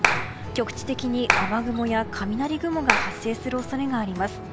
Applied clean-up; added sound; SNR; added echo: none; Clapping; 1 dB; none.